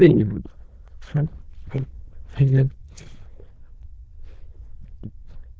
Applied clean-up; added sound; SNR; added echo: neural diffusion model UNIVERSE++.